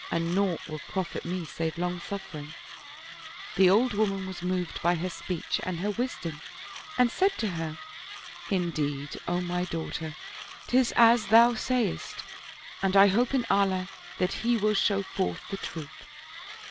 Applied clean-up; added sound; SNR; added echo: none; Mechanisms; 14 dB; none.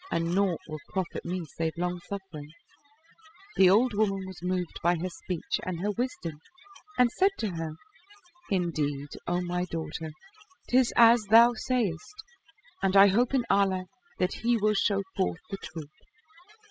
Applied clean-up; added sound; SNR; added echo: classical method spectral subtraction.